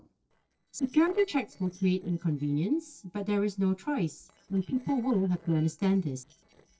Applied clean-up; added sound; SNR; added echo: neural separator model SepFormer DNS4.